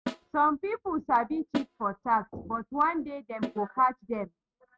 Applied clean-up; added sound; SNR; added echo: neural mask model RNNoise.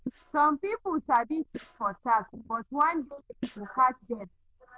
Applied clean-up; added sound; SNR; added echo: neural diffusion model UNIVERSE++.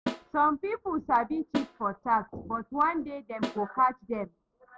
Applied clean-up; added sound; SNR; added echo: none; Snare drum; 11 dB; none.